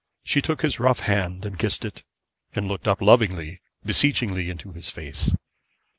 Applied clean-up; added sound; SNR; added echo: none; none; none; none.